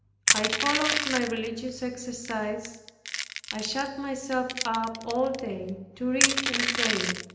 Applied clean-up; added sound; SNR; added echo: none; Crushing; 0 dB; reverberation time 0.9 s.